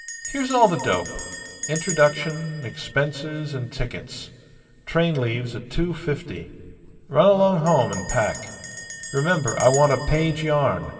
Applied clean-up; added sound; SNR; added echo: none; Bell; 14 dB; reverberation time 2.9 s.